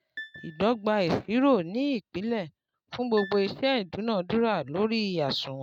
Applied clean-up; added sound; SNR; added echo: neural mask model RNNoise.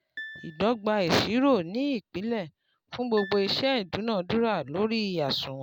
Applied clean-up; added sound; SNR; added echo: none; Piano; 17 dB; none.